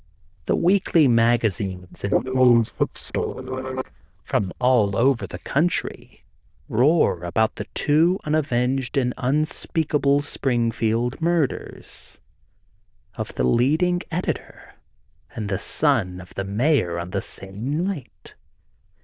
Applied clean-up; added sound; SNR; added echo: neural diffusion model UNIVERSE++.